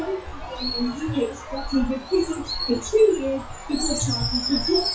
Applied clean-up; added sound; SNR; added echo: classical method WPE with log-MMSE.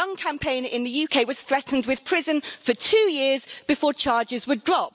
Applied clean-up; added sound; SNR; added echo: none; none; none; none.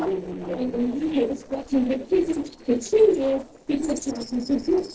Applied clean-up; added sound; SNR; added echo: neural separator model SepFormer DNS4.